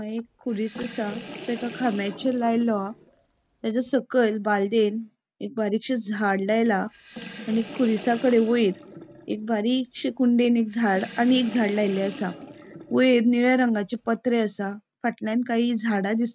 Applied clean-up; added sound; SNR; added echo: none; Sink (filling or washing) / Water; 17 dB; none.